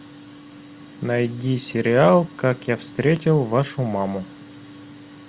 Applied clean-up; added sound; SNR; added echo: none; none; none; none.